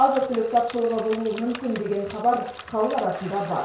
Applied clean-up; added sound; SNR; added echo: none; Bicycle; 16 dB; reverberation time 0.6 s.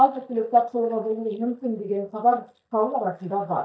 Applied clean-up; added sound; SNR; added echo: neural mask model DeepFilterNet 3.